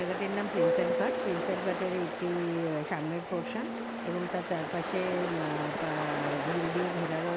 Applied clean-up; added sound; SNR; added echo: none; Ocean; 0 dB; none.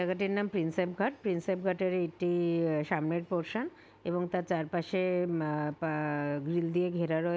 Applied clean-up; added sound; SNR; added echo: none; none; none; none.